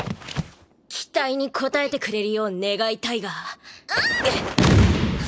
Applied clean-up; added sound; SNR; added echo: none; none; none; none.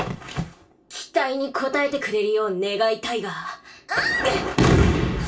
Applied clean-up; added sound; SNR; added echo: none; none; none; reverberation time 0.2 s.